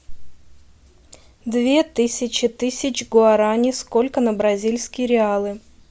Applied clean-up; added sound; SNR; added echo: none; none; none; none.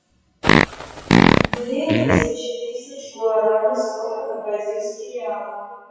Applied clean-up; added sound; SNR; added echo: classical method WPE with log-MMSE.